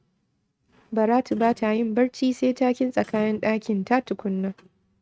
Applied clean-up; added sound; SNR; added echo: neural mask model RNNoise.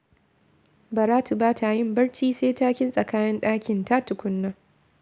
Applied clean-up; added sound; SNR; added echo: none; none; none; none.